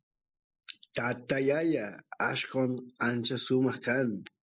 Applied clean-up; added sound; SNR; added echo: neural mask model Resemble Enhance denoiser.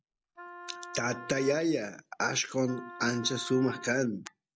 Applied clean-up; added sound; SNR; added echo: none; Wind instrument, woodwind instrument; 15 dB; none.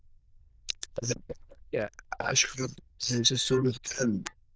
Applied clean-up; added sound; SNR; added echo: neural diffusion model UNIVERSE++.